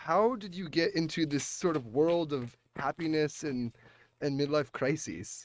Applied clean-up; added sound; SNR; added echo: neural mask model RNNoise.